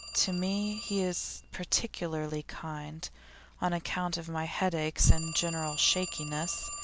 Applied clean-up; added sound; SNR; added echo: none; Telephone; 12 dB; none.